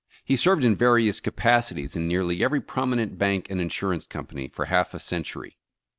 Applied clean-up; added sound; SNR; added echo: none; none; none; none.